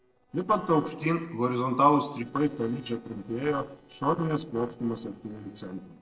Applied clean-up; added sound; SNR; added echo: neural separator model SepFormer DNS4.